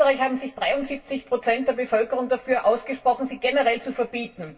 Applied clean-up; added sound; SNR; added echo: none; none; none; reverberation time 0.2 s.